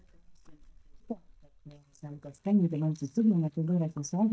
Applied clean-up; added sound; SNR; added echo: neural mask model DeepFilterNet 3.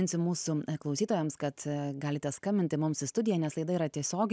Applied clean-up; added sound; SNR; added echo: none; none; none; none.